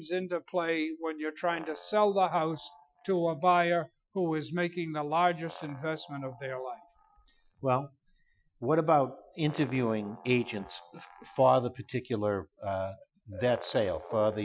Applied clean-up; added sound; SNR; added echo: classical method Wiener filter.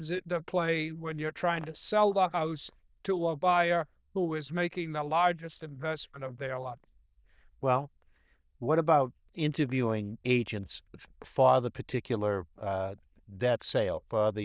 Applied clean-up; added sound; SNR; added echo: neural diffusion model UNIVERSE++.